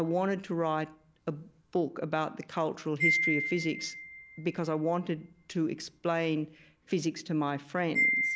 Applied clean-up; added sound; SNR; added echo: none; Wind chime; 4 dB; none.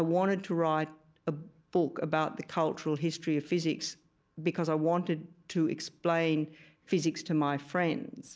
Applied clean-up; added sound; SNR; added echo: none; none; none; none.